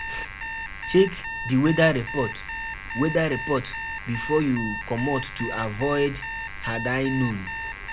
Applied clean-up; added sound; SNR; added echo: none; Alarm; 7 dB; none.